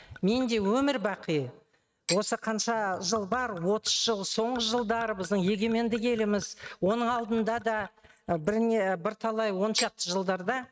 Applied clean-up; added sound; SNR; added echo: neural mask model RNNoise.